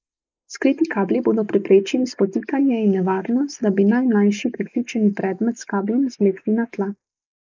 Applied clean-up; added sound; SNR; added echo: neural mask model Resemble Enhance denoiser.